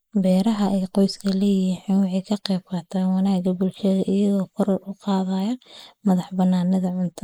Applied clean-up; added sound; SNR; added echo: neural mask model Resemble Enhance denoiser.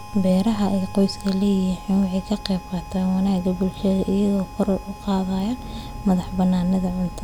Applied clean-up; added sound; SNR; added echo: none; Harmonica; 20 dB; none.